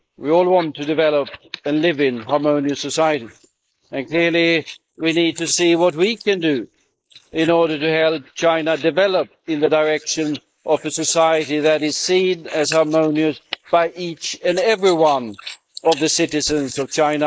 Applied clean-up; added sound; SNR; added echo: neural mask model Resemble Enhance denoiser.